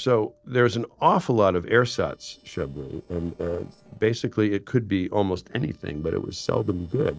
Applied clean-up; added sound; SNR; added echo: neural separator model SepFormer DNS4.